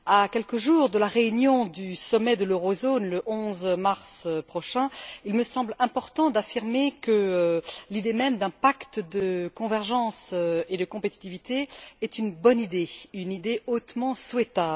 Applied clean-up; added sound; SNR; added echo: none; none; none; none.